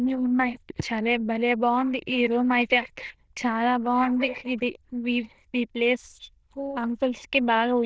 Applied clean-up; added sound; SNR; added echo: neural diffusion model UNIVERSE++.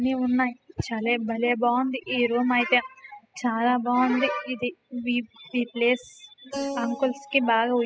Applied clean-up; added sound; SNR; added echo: classical method spectral subtraction.